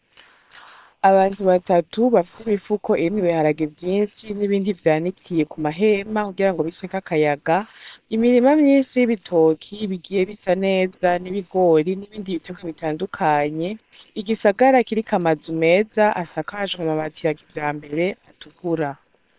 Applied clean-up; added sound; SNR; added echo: neural separator model SepFormer WHAM!.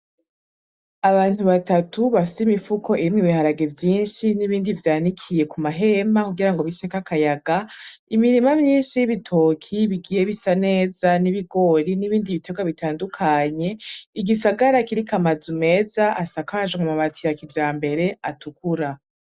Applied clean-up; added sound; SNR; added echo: none; none; none; none.